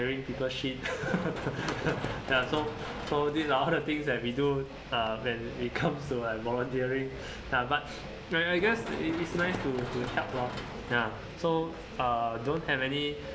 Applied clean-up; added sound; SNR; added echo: none; Run; 11 dB; none.